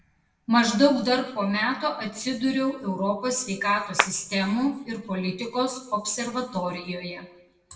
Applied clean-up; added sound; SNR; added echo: none; Clapping; -1 dB; reverberation time 0.7 s.